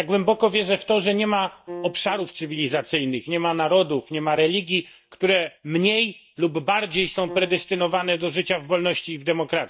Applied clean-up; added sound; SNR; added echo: neural mask model DeepFilterNet 3.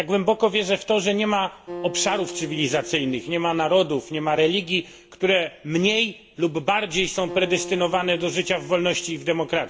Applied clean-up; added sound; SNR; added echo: none; Acoustic guitar; 16 dB; reverberation time 0.3 s.